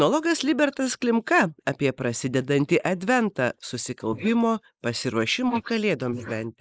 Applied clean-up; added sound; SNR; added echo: neural mask model Resemble Enhance denoiser.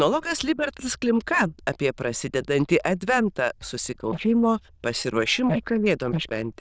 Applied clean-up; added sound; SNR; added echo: neural diffusion model UNIVERSE++.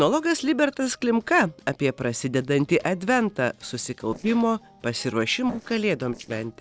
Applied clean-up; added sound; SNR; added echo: neural separator model SepFormer DNS4.